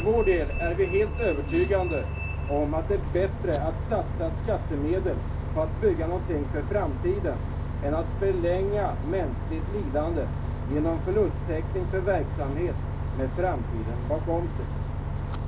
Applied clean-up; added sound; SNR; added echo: none; Bus; 1 dB; reverberation time 0.2 s.